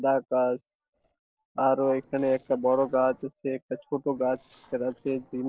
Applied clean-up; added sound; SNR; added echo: neural separator model SepFormer DNS4.